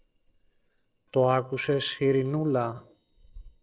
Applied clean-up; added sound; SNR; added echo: neural separator model SepFormer DNS4.